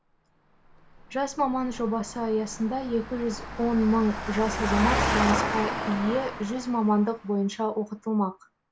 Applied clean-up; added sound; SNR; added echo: none; Engine; 5 dB; none.